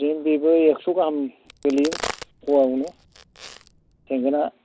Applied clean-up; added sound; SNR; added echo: none; Crack; 14 dB; none.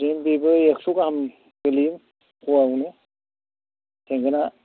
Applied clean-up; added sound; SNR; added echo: none; none; none; none.